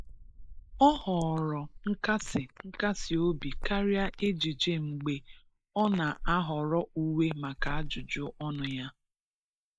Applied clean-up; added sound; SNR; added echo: neural mask model Resemble Enhance denoiser.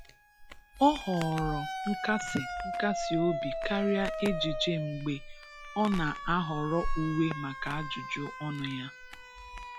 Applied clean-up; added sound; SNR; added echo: classical method log-MMSE.